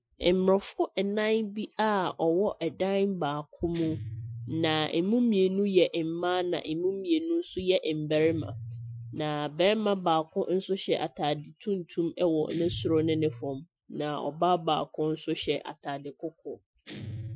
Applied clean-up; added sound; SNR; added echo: classical method Wiener filter.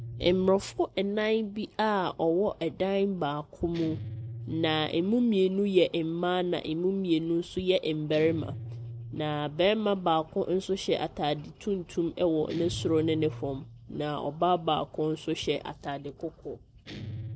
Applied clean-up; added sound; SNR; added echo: none; Guitar; 16 dB; none.